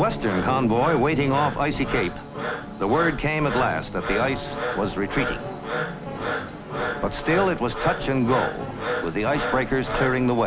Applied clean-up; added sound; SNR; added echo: none; Frog; 8 dB; none.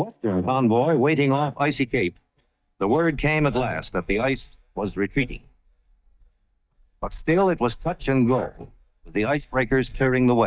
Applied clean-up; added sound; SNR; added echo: neural mask model DeepFilterNet 3.